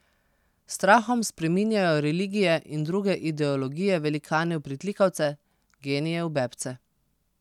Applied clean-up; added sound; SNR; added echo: none; none; none; none.